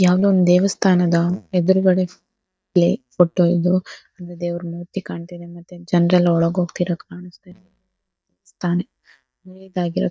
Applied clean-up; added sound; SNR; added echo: neural mask model DeepFilterNet 3.